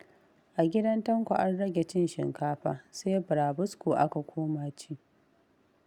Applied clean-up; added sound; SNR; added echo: none; none; none; none.